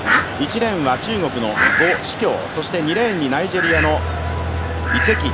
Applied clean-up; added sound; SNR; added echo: none; Fowl; 3 dB; none.